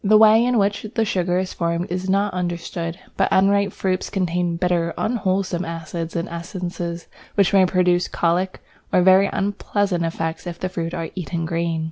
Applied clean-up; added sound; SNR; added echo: none; none; none; none.